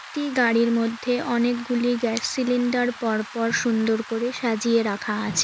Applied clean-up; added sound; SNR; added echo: none; Rain; 17 dB; none.